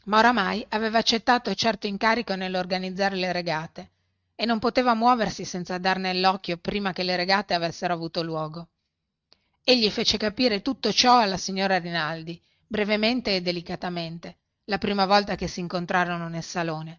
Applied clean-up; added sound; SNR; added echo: neural mask model RNNoise.